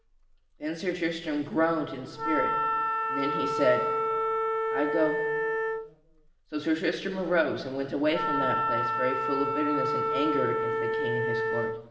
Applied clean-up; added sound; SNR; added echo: none; Wind instrument, woodwind instrument; -1 dB; reverberation time 2.3 s.